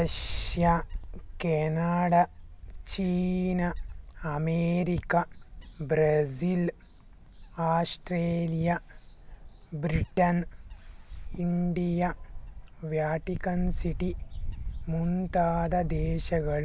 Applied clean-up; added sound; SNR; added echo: none; Wind / Bird; 9 dB; none.